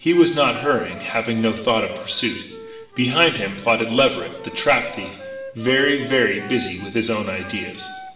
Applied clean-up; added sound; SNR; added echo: none; Wind instrument, woodwind instrument; 18 dB; reverberation time 1.1 s.